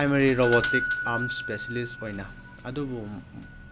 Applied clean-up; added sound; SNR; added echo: none; Doorbell; -5 dB; none.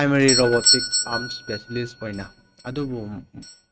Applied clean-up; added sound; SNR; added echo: neural mask model RNNoise.